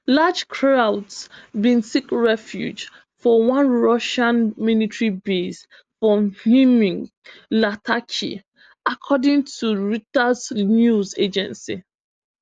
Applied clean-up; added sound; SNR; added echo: none; none; none; none.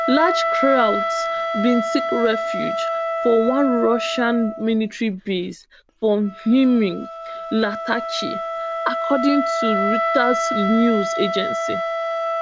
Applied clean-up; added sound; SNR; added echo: none; Wind instrument, woodwind instrument; 3 dB; none.